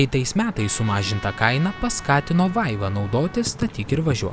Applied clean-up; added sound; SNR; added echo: none; Trumpet; 18 dB; none.